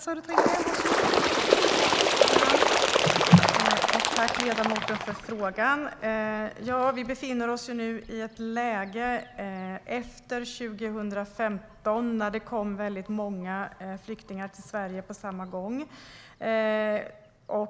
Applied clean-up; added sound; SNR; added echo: none; Bird; -1 dB; none.